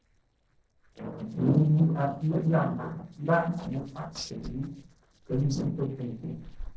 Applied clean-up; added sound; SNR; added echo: neural separator model SepFormer DNS4.